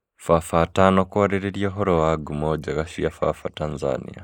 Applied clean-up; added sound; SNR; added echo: neural mask model Resemble Enhance denoiser.